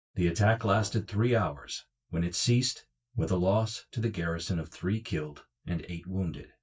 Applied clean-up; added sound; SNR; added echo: neural mask model DeepFilterNet 3.